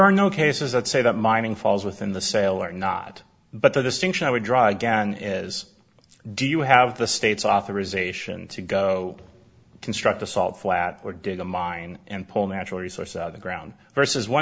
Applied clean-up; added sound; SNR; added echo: none; none; none; none.